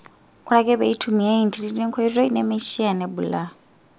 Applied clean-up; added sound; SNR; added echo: none; none; none; none.